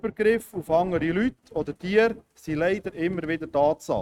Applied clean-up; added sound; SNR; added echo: neural mask model RNNoise.